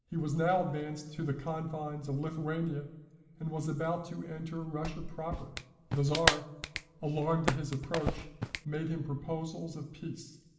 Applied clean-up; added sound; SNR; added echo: none; Clapping; 1 dB; reverberation time 2.0 s.